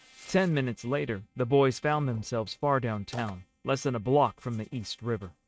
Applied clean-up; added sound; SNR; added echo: neural mask model RNNoise.